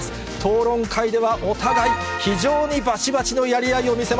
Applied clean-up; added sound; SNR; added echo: none; none; none; none.